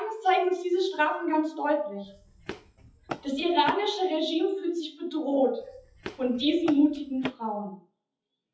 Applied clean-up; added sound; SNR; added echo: classical method WPE with log-MMSE.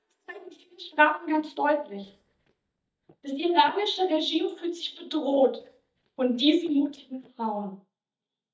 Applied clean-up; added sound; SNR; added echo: neural mask model DeepFilterNet 3.